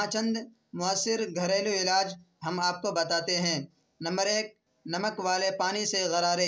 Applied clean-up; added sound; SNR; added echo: none; none; none; none.